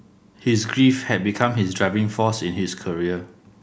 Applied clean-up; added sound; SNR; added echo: none; none; none; none.